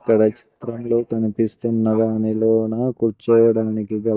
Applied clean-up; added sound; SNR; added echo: neural mask model DeepFilterNet 3.